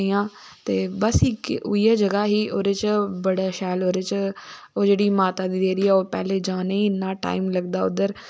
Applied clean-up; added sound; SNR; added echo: none; none; none; none.